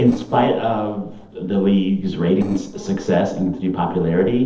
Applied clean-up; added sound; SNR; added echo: neural separator model SepFormer DNS4.